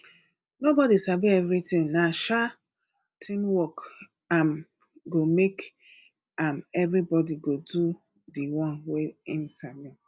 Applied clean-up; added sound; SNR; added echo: none; none; none; none.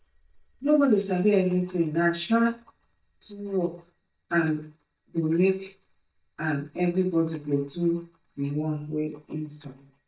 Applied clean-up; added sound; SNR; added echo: neural mask model DeepFilterNet 3.